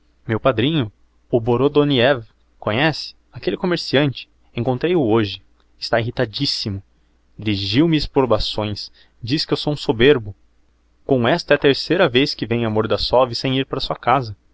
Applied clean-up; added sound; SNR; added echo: none; none; none; none.